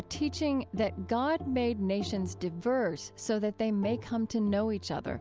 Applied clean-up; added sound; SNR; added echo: none; none; none; none.